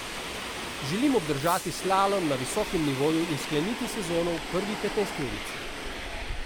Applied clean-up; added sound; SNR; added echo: none; Subway, metro, underground; 6 dB; none.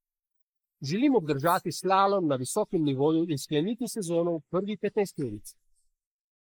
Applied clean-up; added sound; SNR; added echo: neural mask model Resemble Enhance denoiser.